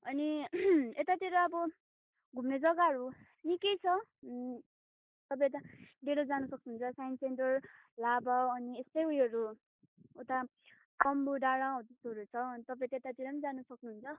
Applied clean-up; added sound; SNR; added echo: neural mask model Resemble Enhance denoiser.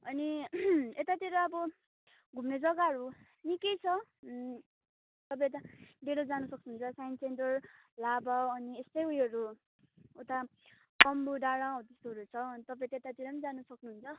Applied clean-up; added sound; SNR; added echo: none; Tap / Hammer; -4 dB; none.